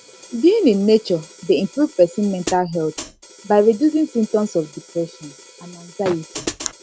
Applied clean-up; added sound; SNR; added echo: none; Hi-hat; 17 dB; none.